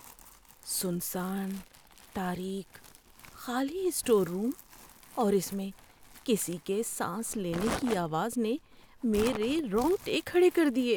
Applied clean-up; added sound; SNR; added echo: none; Crumpling, crinkling; 15 dB; none.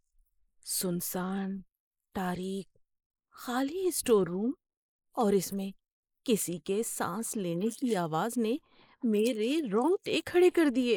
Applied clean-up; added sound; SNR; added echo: neural mask model Resemble Enhance denoiser.